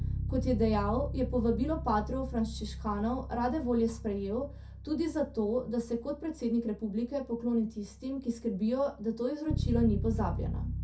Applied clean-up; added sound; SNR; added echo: none; Bass guitar; 6 dB; reverberation time 0.3 s.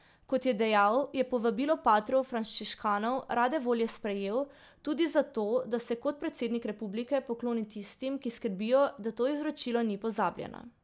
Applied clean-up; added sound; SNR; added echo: none; none; none; none.